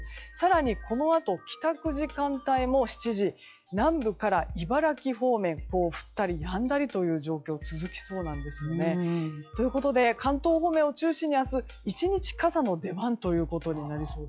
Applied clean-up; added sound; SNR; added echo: classical method log-MMSE.